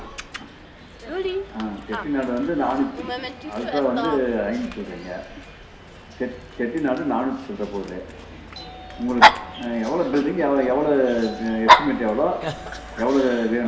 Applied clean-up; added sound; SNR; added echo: none; Dog; 1 dB; reverberation time 0.7 s.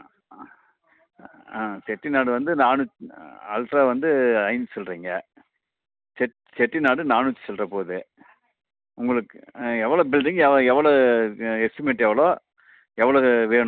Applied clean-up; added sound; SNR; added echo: none; none; none; none.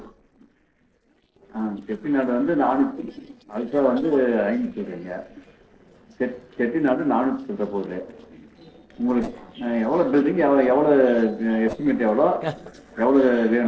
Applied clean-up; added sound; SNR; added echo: neural separator model SepFormer DNS4.